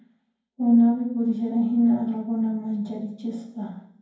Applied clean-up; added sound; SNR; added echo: none; none; none; reverberation time 0.9 s.